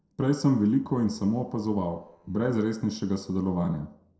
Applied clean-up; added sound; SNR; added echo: neural separator model SepFormer DNS4.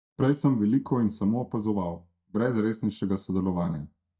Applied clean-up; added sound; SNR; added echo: neural mask model DeepFilterNet 3.